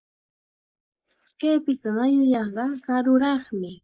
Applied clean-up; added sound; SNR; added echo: neural mask model Resemble Enhance denoiser.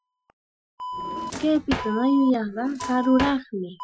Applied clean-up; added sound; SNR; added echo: classical method Wiener filter.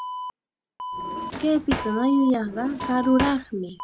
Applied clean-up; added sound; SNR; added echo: none; Alarm + Drawer open or close; 8 dB; none.